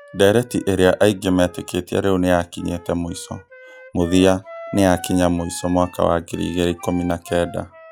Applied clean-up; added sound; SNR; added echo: classical method log-MMSE.